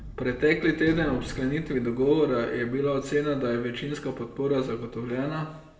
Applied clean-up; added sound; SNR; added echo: none; Gunshot, gunfire; 17 dB; reverberation time 0.8 s.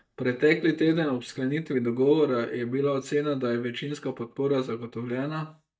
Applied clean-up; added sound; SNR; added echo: neural mask model DeepFilterNet 3.